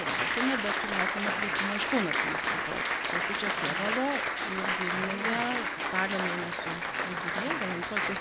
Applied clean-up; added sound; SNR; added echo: none; Applause; -4 dB; none.